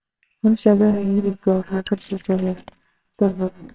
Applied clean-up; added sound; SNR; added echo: neural separator model SepFormer WHAMR!.